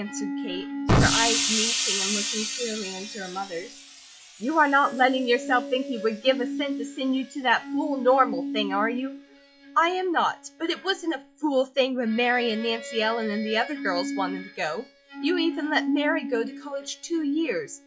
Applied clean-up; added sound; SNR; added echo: classical method log-MMSE.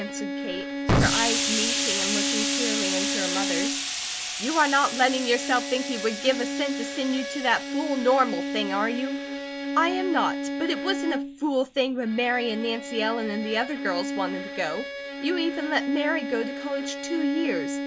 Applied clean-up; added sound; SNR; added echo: none; Bowed string instrument + Explosion; 2 dB; none.